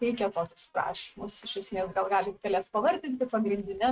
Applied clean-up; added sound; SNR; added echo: neural mask model RNNoise.